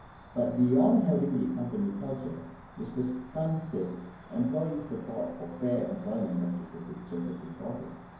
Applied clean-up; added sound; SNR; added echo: none; Cricket; 20 dB; reverberation time 0.9 s.